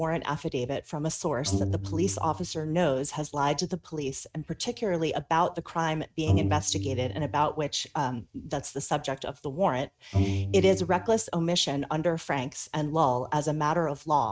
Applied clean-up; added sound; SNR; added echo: neural mask model RNNoise.